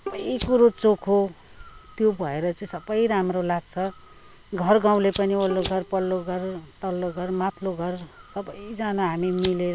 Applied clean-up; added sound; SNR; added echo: none; Fire + Bowed string instrument; 17 dB; none.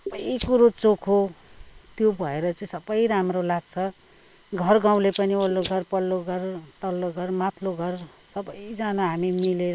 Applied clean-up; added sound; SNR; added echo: neural mask model Resemble Enhance denoiser.